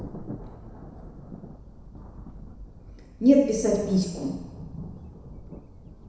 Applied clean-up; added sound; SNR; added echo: none; Thunder; 13 dB; reverberation time 1.0 s.